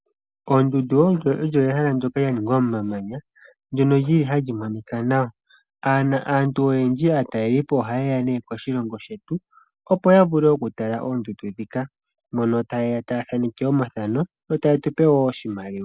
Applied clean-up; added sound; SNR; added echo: none; none; none; none.